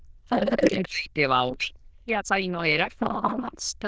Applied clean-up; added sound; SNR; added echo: neural diffusion model UNIVERSE++.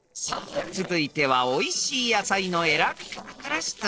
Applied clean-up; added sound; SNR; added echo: neural separator model SepFormer DNS4.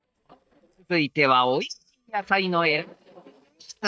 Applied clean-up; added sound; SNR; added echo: neural mask model DeepFilterNet 3.